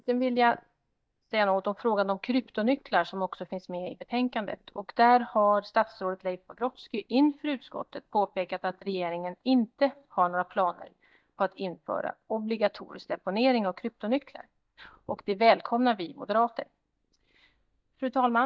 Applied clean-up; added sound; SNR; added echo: neural mask model DeepFilterNet 3.